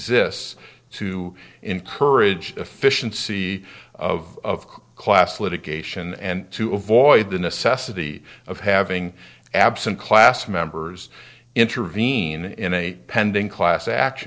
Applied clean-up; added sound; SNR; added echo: neural separator model SepFormer DNS4.